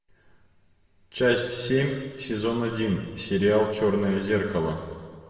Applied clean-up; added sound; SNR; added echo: none; none; none; reverberation time 1.7 s.